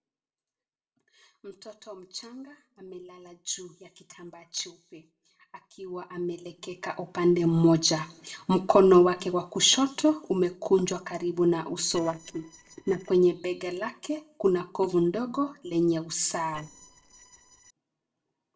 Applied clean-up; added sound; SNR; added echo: neural separator model SepFormer DNS4.